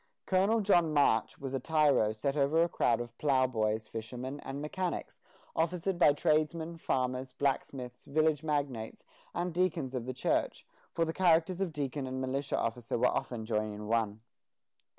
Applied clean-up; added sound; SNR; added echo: none; none; none; none.